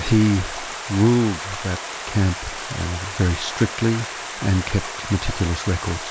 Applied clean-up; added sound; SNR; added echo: none; Stream; 9 dB; none.